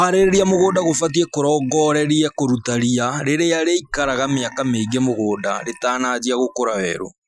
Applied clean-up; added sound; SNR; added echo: classical method Wiener filter.